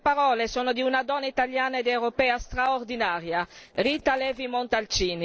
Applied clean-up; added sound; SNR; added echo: neural separator model SepFormer DNS4.